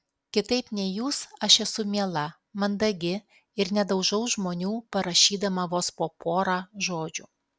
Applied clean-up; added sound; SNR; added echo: none; none; none; none.